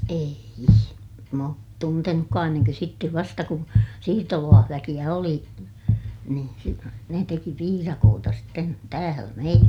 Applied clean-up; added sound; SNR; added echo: none; none; none; none.